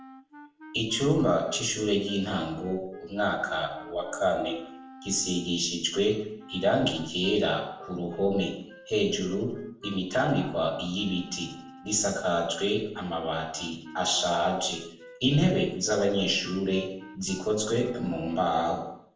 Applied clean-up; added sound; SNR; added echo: none; Wind instrument, woodwind instrument; 20 dB; reverberation time 0.6 s.